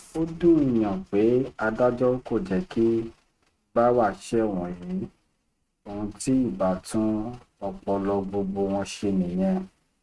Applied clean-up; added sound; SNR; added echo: neural mask model RNNoise.